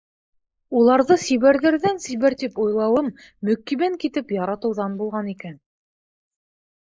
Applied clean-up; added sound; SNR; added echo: neural mask model Resemble Enhance denoiser.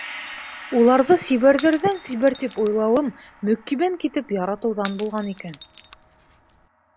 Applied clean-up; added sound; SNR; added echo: none; Gong + Shatter / Crushing; 17 dB; none.